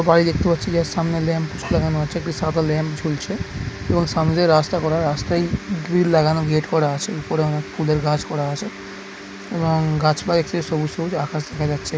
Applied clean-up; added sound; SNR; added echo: none; none; none; none.